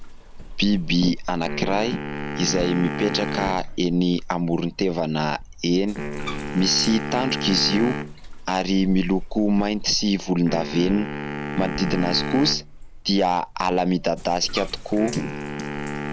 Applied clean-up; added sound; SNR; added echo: none; Wind instrument, woodwind instrument + Bathtub (filling or washing); 7 dB; none.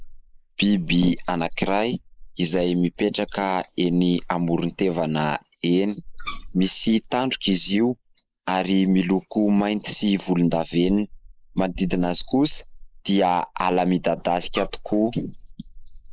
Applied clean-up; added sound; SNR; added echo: neural mask model Resemble Enhance denoiser.